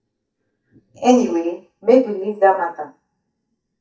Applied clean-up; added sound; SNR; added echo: neural mask model DeepFilterNet 3.